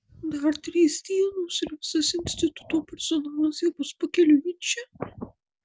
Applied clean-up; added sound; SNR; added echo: none; none; none; none.